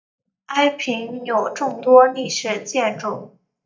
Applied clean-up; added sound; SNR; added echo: neural mask model DeepFilterNet 3.